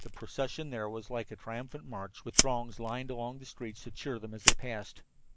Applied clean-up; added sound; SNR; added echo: none; Fire; -3 dB; none.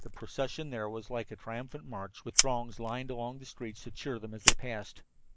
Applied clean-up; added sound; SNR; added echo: neural mask model Resemble Enhance denoiser.